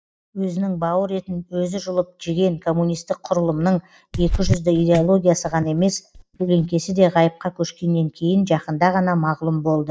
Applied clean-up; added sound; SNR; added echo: neural mask model DeepFilterNet 3.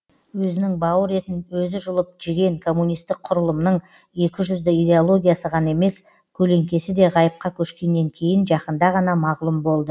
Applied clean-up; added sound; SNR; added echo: none; none; none; none.